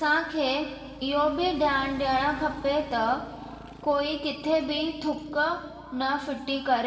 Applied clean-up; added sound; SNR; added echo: none; Motorcycle; 18 dB; reverberation time 1.7 s.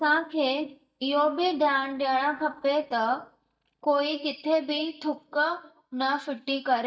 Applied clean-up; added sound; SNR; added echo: neural mask model DeepFilterNet 3.